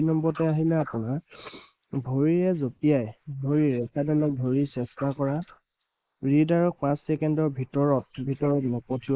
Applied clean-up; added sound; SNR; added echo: neural mask model Resemble Enhance denoiser.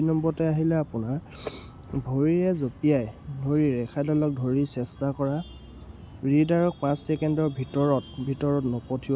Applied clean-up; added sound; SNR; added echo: none; none; none; none.